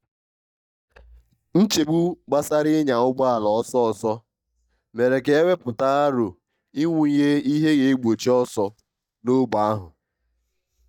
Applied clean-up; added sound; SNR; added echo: neural mask model DeepFilterNet 3.